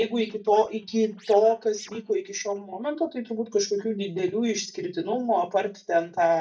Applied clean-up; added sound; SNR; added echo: neural mask model DeepFilterNet 3.